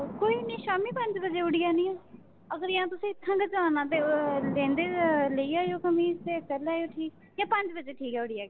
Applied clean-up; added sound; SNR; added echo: none; Thunder; 13 dB; none.